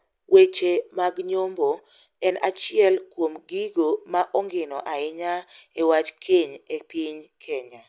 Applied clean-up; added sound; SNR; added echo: none; none; none; none.